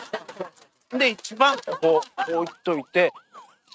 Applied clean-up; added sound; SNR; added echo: neural mask model RNNoise.